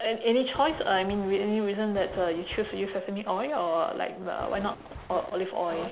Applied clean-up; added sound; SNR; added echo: none; Thunder; 16 dB; none.